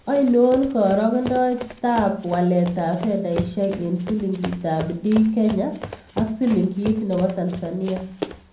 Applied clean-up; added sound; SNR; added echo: none; Run; 14 dB; reverberation time 0.6 s.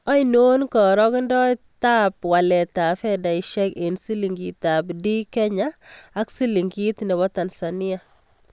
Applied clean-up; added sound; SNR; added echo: none; none; none; none.